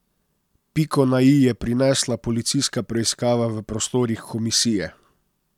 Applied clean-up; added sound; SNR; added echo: none; none; none; none.